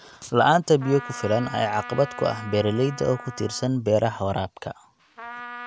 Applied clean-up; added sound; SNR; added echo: none; Trumpet; 16 dB; none.